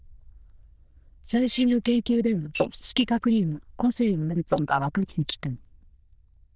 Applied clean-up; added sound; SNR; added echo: neural diffusion model UNIVERSE++.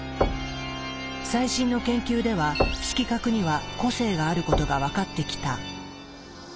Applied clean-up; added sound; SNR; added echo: none; Knock / Wood / Percussion; 6 dB; none.